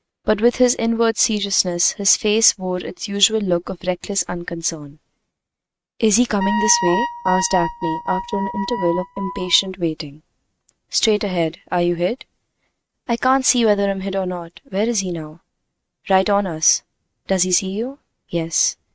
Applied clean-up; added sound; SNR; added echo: neural mask model RNNoise.